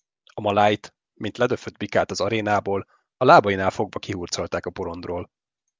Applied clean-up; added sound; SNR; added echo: none; none; none; none.